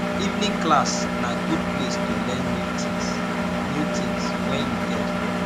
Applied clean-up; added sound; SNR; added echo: none; Engine; -5 dB; none.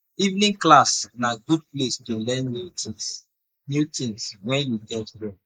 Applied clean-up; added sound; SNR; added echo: neural mask model Resemble Enhance denoiser.